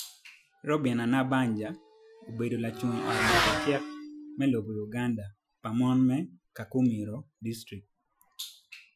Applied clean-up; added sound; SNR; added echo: classical method Wiener filter.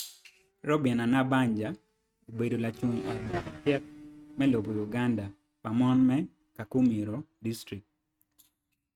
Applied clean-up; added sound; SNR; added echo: neural mask model RNNoise.